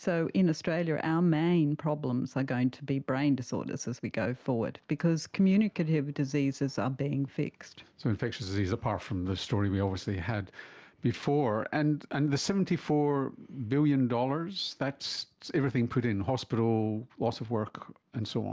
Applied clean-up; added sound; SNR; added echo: none; none; none; none.